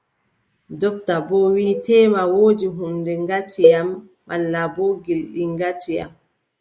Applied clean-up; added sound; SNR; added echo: neural mask model Resemble Enhance denoiser.